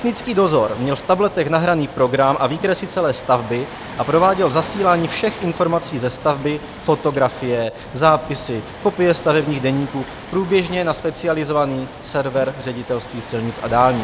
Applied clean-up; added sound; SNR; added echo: none; Waves, surf; 15 dB; none.